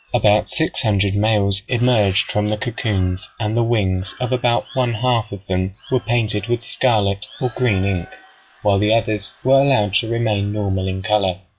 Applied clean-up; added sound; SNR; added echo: classical method log-MMSE.